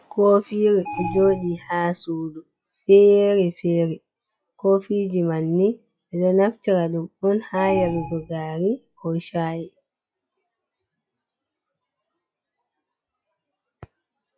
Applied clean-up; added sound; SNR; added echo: classical method log-MMSE.